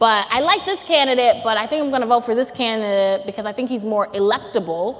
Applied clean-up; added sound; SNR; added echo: none; none; none; none.